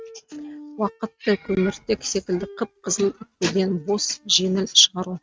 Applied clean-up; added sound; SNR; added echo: neural mask model RNNoise.